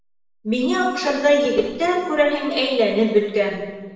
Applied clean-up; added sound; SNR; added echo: none; none; none; reverberation time 1.0 s.